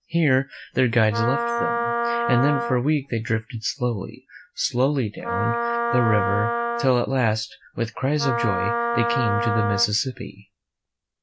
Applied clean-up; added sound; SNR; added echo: none; Wind instrument, woodwind instrument; 2 dB; none.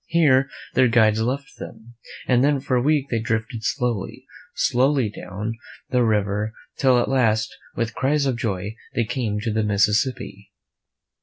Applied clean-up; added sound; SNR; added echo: none; none; none; none.